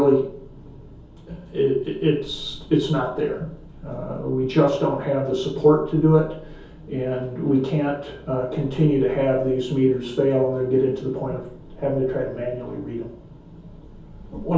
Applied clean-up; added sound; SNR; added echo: none; none; none; reverberation time 0.6 s.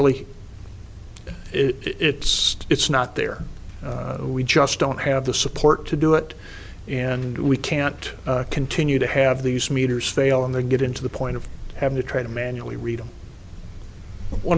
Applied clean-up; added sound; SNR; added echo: none; none; none; none.